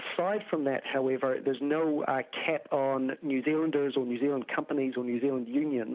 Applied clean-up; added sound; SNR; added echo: none; none; none; none.